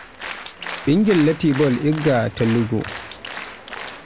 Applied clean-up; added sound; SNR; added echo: none; Applause; 13 dB; none.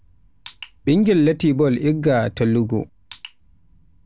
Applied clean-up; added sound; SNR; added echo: none; none; none; none.